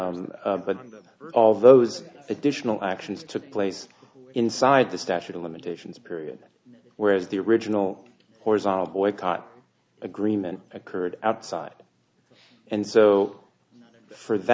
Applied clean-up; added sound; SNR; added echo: none; none; none; none.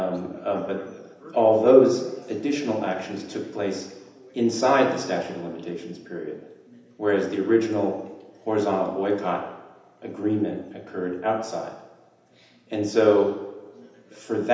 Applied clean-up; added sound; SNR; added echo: none; none; none; reverberation time 0.9 s.